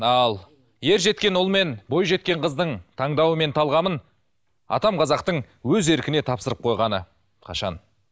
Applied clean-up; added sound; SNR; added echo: none; none; none; none.